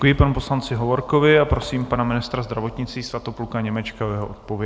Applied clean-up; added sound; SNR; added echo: none; none; none; none.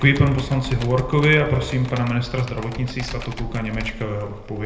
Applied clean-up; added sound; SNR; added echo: none; Computer keyboard; 12 dB; reverberation time 0.7 s.